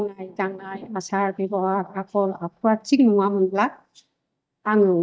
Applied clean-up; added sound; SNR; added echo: neural mask model DeepFilterNet 3.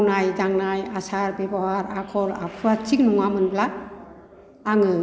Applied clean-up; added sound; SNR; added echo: none; none; none; none.